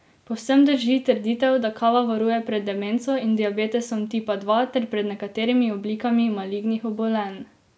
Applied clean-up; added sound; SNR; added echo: none; none; none; none.